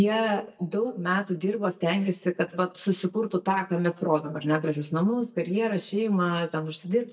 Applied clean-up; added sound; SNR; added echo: neural mask model DeepFilterNet 3.